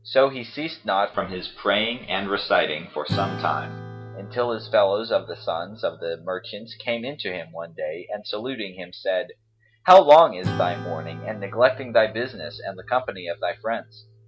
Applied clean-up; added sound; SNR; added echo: none; Acoustic guitar / Strum; 15 dB; none.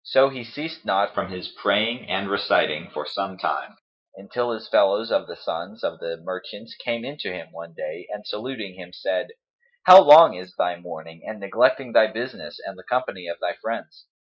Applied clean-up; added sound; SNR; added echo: neural mask model Resemble Enhance denoiser.